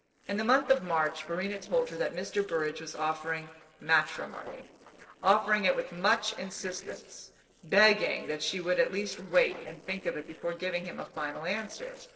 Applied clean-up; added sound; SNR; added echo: neural separator model SepFormer DNS4.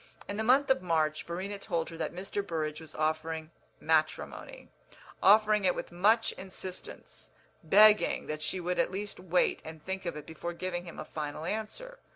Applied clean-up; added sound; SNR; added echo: none; none; none; none.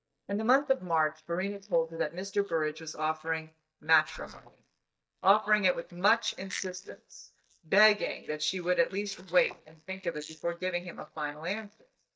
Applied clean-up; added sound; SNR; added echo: neural mask model DeepFilterNet 3.